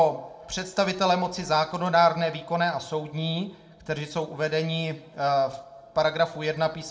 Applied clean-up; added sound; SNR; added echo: none; none; none; reverberation time 0.4 s.